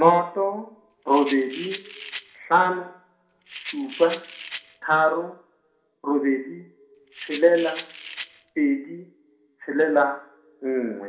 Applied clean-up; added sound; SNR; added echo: none; Rattle; 14 dB; reverberation time 0.5 s.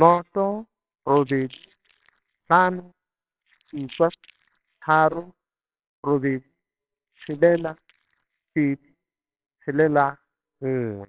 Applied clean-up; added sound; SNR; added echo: neural separator model SepFormer WHAMR!.